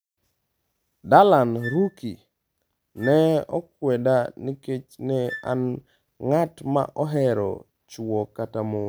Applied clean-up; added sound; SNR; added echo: none; Wind instrument, woodwind instrument; 18 dB; none.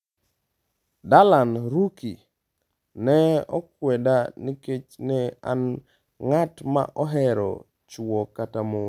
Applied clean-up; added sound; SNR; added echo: none; none; none; none.